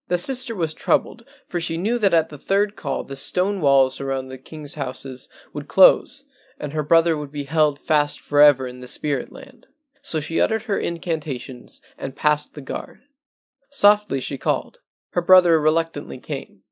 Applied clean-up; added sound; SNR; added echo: neural mask model Resemble Enhance denoiser.